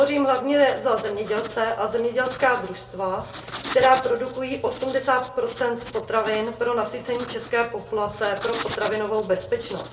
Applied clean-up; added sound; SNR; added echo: none; Writing; 12 dB; reverberation time 0.3 s.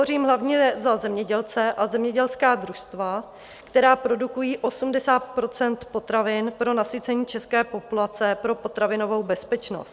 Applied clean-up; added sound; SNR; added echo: none; none; none; none.